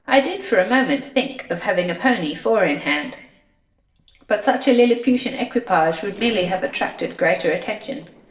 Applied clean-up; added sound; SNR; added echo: neural separator model SepFormer DNS4.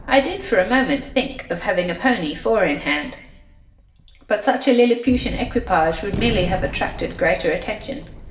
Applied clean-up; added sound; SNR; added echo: none; Gunshot, gunfire; 12 dB; reverberation time 0.7 s.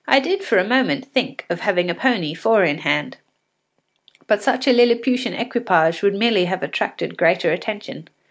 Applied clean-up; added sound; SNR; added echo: none; none; none; none.